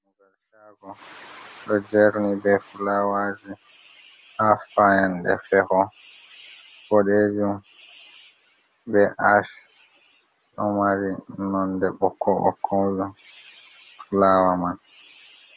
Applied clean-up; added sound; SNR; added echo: none; none; none; none.